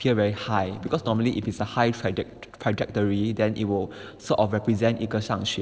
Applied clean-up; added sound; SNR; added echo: neural separator model SepFormer DNS4.